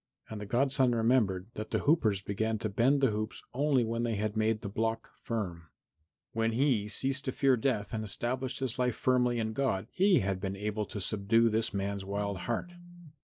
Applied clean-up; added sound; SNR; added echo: neural separator model SepFormer DNS4.